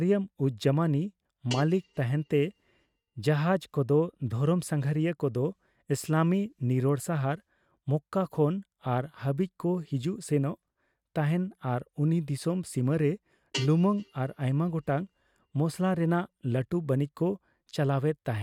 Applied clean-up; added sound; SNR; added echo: neural mask model RNNoise.